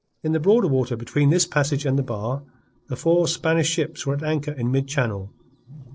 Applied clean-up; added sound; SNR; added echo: neural separator model SepFormer DNS4.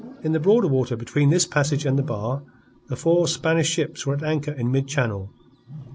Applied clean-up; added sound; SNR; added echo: none; Wild animals; 16 dB; none.